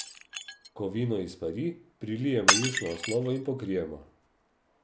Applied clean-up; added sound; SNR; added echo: none; Shatter; 1 dB; none.